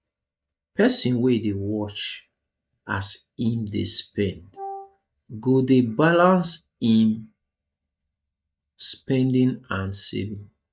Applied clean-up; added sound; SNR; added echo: neural mask model DeepFilterNet 3.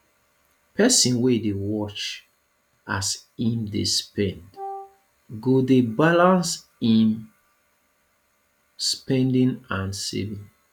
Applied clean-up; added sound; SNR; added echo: none; Wind instrument, woodwind instrument; 13 dB; none.